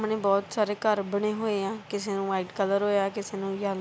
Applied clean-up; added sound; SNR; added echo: none; none; none; none.